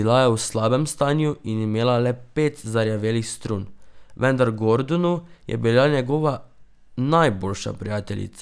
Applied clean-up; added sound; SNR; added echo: none; none; none; none.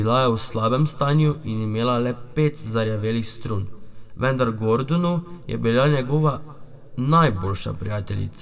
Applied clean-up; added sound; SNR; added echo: none; none; none; reverberation time 1.6 s.